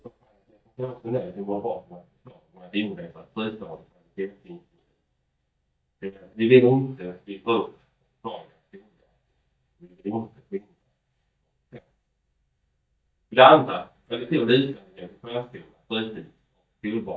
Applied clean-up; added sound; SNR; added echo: neural mask model DeepFilterNet 3.